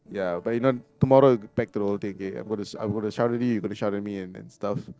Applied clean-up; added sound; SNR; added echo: neural separator model SepFormer DNS4.